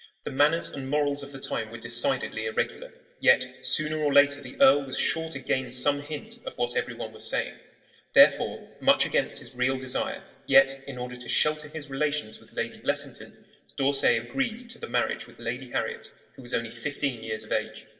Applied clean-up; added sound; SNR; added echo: none; none; none; reverberation time 1.5 s.